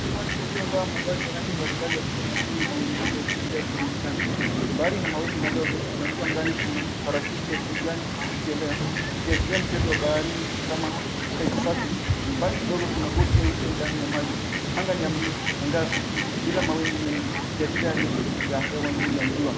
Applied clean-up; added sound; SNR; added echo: none; Fowl; -4 dB; none.